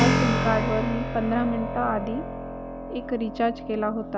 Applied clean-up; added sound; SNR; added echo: none; Keyboard (musical); 1 dB; none.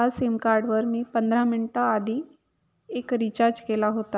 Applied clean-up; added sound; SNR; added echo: none; none; none; none.